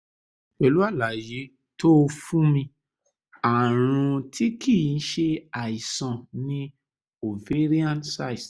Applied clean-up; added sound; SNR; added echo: none; none; none; none.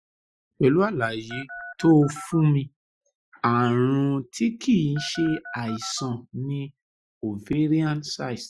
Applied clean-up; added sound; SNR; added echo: classical method Wiener filter.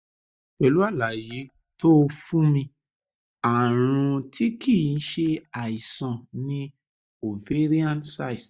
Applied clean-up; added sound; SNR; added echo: neural mask model DeepFilterNet 3.